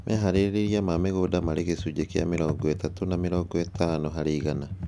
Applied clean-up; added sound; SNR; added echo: none; Computer keyboard; 10 dB; none.